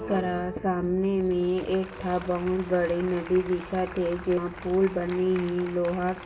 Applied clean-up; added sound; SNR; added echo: none; Applause; 16 dB; reverberation time 1.6 s.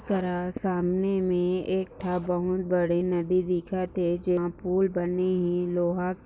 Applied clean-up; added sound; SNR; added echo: none; none; none; none.